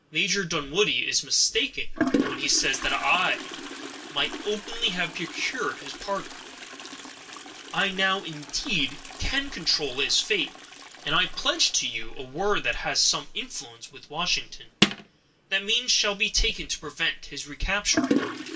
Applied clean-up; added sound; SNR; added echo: none; Toilet flush; 7 dB; reverberation time 0.2 s.